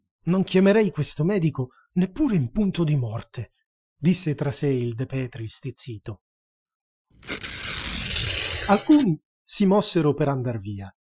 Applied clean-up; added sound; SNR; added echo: classical method Wiener filter.